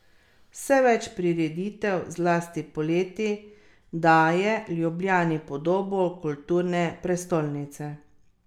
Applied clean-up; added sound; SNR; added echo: none; none; none; none.